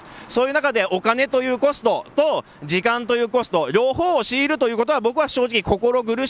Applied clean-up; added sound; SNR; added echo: none; none; none; none.